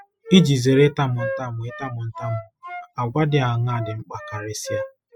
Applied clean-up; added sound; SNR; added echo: classical method spectral subtraction.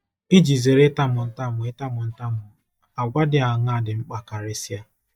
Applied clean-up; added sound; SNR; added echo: neural mask model DeepFilterNet 3.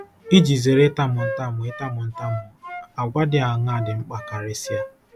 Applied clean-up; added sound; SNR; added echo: none; Wind instrument, woodwind instrument; 12 dB; none.